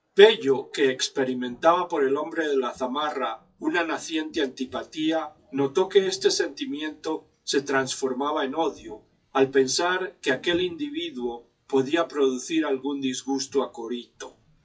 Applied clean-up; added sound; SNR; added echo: classical method WPE with log-MMSE.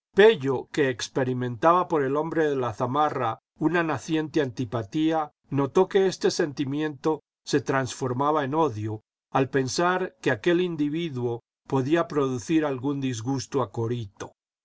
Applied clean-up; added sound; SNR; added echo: none; none; none; none.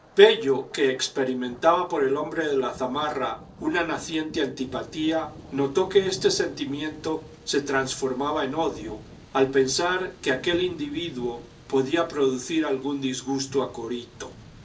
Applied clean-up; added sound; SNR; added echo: none; Thunder; 20 dB; reverberation time 0.3 s.